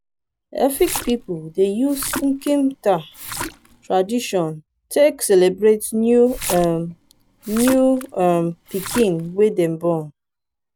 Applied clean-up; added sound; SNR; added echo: none; Splash, splatter; 12 dB; none.